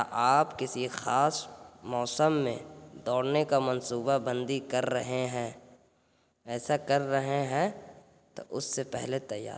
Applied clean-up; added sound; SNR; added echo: none; none; none; none.